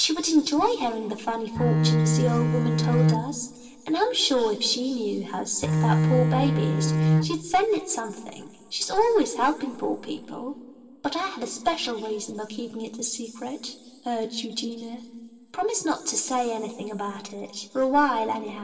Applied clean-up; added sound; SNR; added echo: none; Bowed string instrument; -4 dB; reverberation time 1.9 s.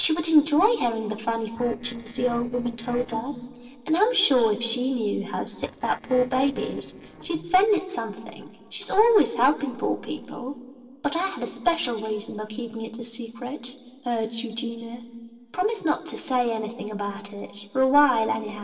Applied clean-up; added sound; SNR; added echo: neural separator model SepFormer DNS4.